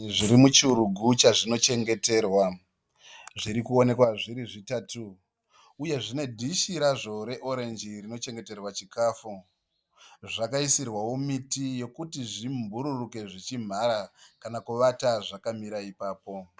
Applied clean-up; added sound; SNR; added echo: none; none; none; none.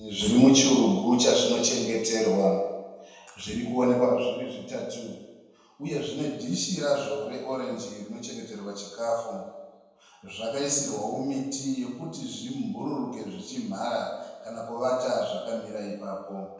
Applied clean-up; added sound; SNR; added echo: none; none; none; reverberation time 1.1 s.